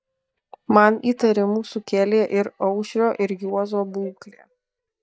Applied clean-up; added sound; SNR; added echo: neural mask model DeepFilterNet 3.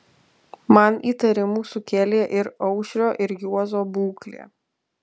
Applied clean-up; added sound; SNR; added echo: none; none; none; none.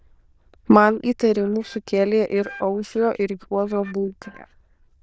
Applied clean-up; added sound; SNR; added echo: neural diffusion model UNIVERSE++.